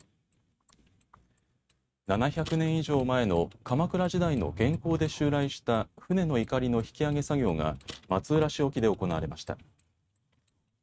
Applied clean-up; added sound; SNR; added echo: neural mask model RNNoise.